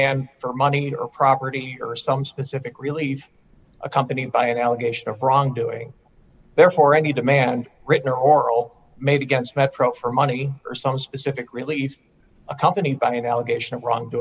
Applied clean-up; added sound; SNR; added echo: none; none; none; none.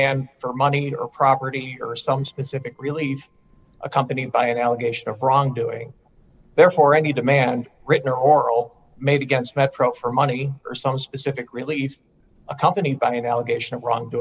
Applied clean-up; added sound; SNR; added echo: neural separator model SepFormer DNS4.